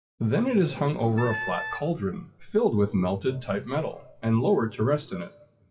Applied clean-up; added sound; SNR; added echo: classical method WPE with log-MMSE.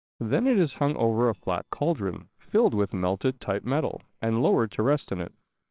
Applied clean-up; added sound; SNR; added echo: neural separator model SepFormer WHAMR!.